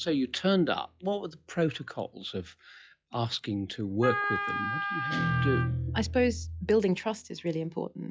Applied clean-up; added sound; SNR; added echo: classical method log-MMSE.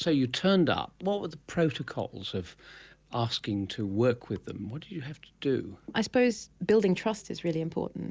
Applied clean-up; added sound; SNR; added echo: none; none; none; none.